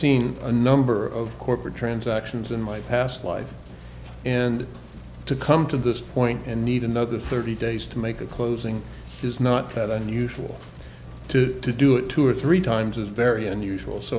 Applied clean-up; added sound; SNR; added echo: none; none; none; none.